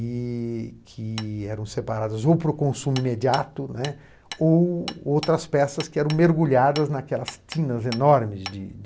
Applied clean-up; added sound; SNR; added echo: none; Hammer; 19 dB; none.